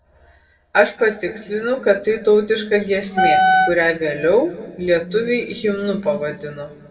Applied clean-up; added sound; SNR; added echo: none; Wind instrument, woodwind instrument; -3 dB; reverberation time 1.5 s.